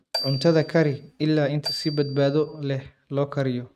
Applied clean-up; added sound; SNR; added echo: neural mask model RNNoise.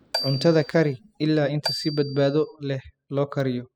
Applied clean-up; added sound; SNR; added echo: classical method spectral subtraction.